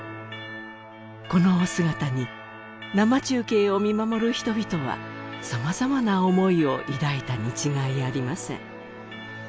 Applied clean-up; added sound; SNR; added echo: none; none; none; none.